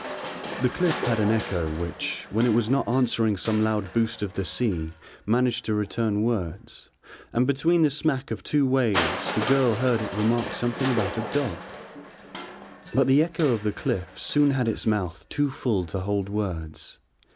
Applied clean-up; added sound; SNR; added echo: none; Crushing; 11 dB; none.